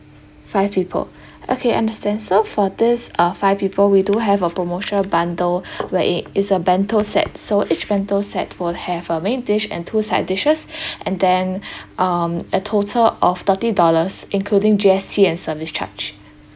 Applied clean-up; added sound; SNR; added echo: none; none; none; none.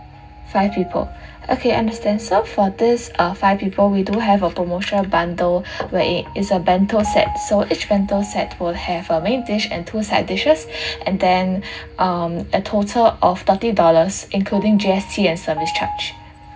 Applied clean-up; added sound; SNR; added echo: none; Piano; 16 dB; reverberation time 0.4 s.